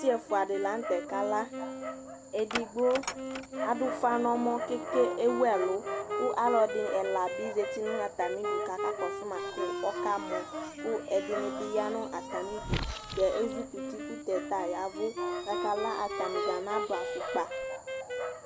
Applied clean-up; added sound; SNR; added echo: none; Wind instrument, woodwind instrument + Dog; 4 dB; none.